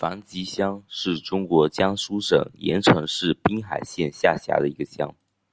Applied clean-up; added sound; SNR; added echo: none; none; none; none.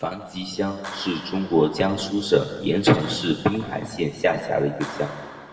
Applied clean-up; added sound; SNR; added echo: none; Clapping; 19 dB; reverberation time 1.7 s.